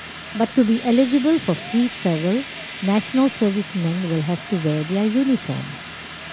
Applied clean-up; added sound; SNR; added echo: none; Fire; 12 dB; none.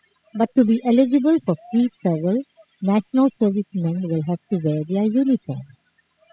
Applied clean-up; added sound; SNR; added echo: classical method spectral subtraction.